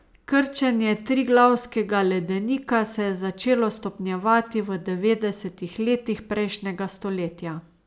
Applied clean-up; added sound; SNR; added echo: none; none; none; none.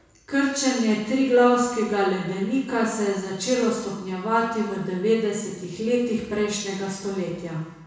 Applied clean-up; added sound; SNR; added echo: none; none; none; reverberation time 1.0 s.